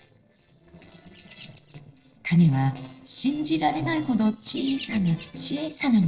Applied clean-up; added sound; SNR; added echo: neural separator model SepFormer DNS4.